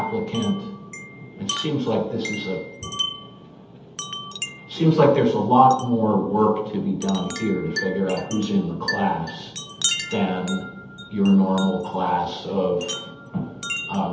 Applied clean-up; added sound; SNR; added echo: none; Wind chime; 11 dB; reverberation time 0.8 s.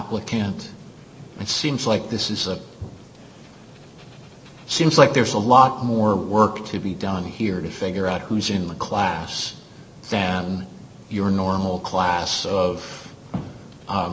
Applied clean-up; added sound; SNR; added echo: none; none; none; none.